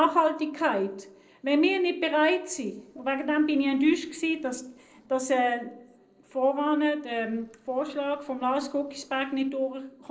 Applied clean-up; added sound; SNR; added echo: neural separator model SepFormer DNS4.